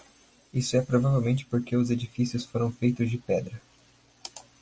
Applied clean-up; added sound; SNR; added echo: none; none; none; none.